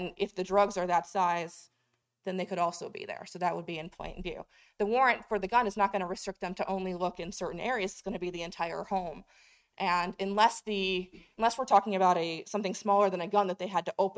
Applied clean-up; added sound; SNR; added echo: neural mask model RNNoise.